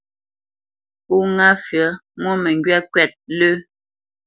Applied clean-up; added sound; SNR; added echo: none; none; none; none.